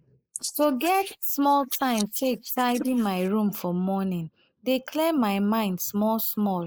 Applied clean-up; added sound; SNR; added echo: neural mask model Resemble Enhance denoiser.